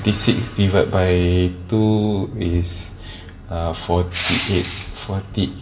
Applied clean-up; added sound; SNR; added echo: none; Crushing; 10 dB; reverberation time 0.8 s.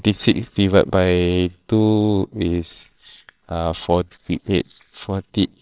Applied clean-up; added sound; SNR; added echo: neural separator model SepFormer WHAMR!.